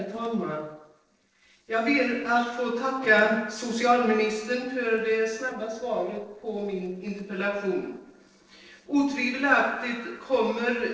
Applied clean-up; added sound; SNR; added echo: neural separator model SepFormer DNS4.